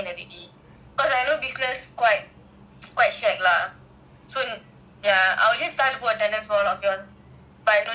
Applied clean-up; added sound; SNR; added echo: none; none; none; none.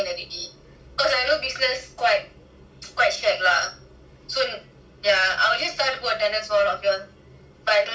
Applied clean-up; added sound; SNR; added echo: none; none; none; reverberation time 0.2 s.